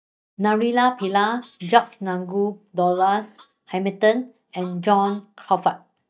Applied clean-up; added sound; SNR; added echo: neural mask model DeepFilterNet 3.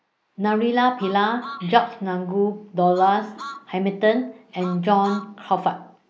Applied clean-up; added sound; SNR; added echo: neural mask model Resemble Enhance denoiser.